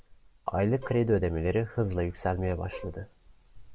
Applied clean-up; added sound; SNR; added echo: none; Bowed string instrument; 17 dB; none.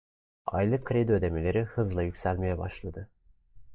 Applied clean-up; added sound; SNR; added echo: neural mask model DeepFilterNet 3.